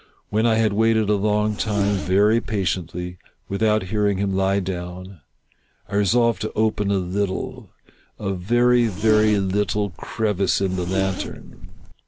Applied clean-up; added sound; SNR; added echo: none; Zipper (clothing); 9 dB; none.